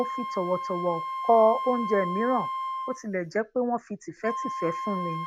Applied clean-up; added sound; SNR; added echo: none; Wind instrument, woodwind instrument; 6 dB; none.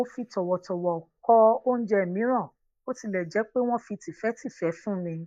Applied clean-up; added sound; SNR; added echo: neural mask model Resemble Enhance denoiser.